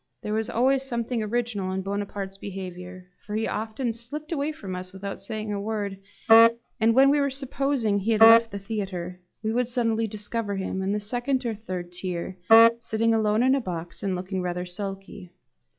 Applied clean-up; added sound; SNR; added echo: classical method log-MMSE.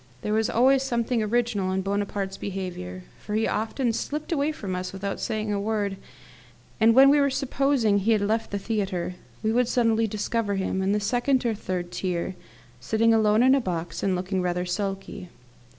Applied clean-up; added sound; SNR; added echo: none; none; none; none.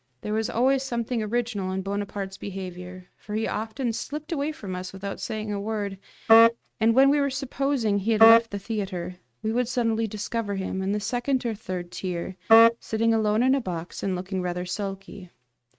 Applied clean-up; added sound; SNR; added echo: neural mask model RNNoise.